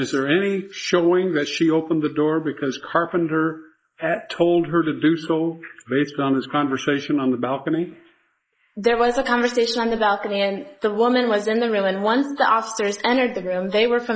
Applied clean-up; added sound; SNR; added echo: neural mask model Resemble Enhance denoiser.